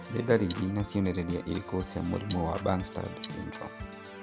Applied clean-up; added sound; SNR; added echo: none; Cutlery, silverware + Organ; 11 dB; none.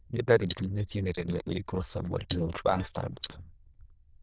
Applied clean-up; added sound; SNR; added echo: neural diffusion model UNIVERSE++.